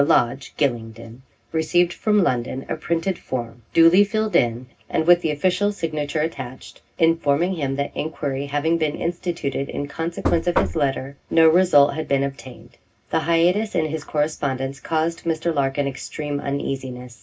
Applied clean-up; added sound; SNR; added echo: none; Knock; 3 dB; reverberation time 0.4 s.